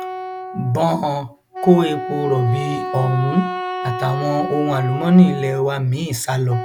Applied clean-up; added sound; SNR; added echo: none; Wind instrument, woodwind instrument; 9 dB; none.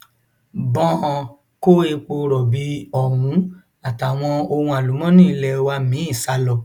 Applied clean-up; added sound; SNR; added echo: none; none; none; none.